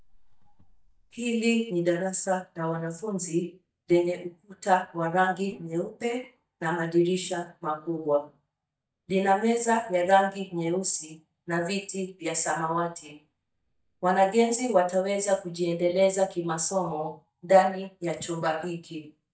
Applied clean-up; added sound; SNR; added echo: neural mask model DeepFilterNet 3.